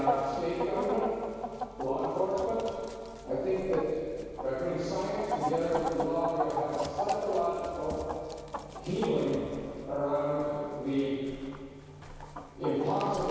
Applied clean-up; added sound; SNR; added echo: none; Chicken, rooster; 7 dB; reverberation time 2.2 s.